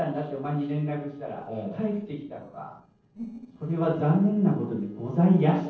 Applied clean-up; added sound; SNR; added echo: neural separator model SepFormer DNS4.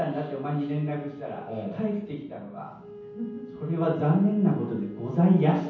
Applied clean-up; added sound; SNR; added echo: none; Wind instrument, woodwind instrument; 19 dB; reverberation time 0.9 s.